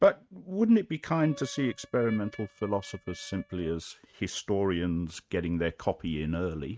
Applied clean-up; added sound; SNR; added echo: neural mask model RNNoise.